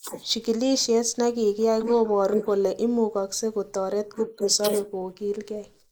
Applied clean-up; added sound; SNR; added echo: neural mask model Resemble Enhance denoiser.